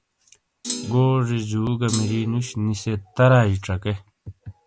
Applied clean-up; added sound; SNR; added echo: none; Thump, thud; 11 dB; none.